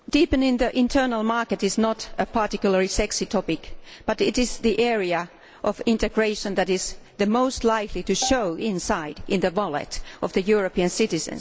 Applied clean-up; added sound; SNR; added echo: none; Bowed string instrument; 13 dB; none.